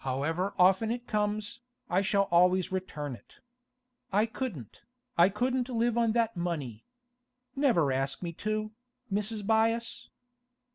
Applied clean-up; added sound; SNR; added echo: none; none; none; none.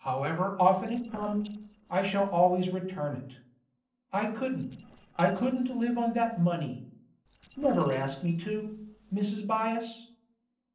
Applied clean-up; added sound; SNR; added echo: neural separator model SepFormer DNS4.